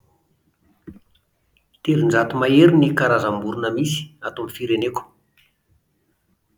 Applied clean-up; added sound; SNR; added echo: none; none; none; none.